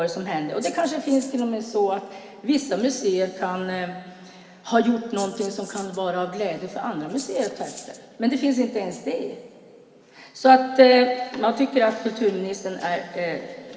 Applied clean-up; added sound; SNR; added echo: none; Rattle (instrument); 18 dB; reverberation time 2.3 s.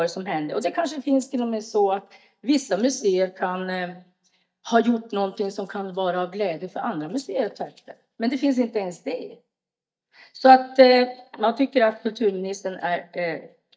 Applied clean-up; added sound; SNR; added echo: neural mask model DeepFilterNet 3.